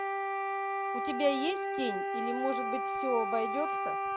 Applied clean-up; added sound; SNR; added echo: none; Wind instrument, woodwind instrument; -1 dB; none.